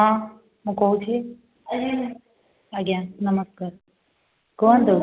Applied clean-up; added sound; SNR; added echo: none; none; none; none.